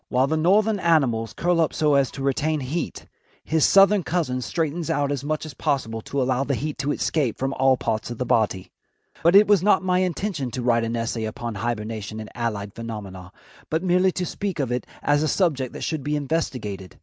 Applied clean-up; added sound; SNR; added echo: none; none; none; none.